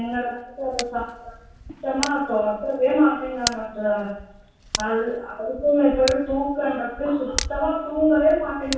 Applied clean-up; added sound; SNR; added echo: none; Tick; 12 dB; reverberation time 0.7 s.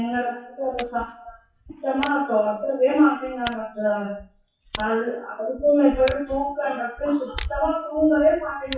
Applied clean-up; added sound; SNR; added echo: classical method WPE with log-MMSE.